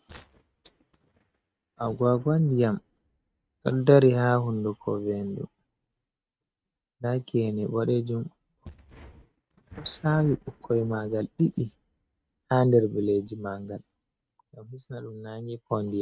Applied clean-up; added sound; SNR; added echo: neural mask model RNNoise.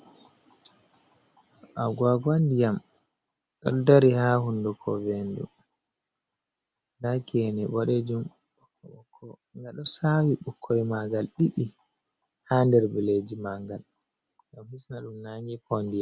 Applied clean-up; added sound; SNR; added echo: none; none; none; none.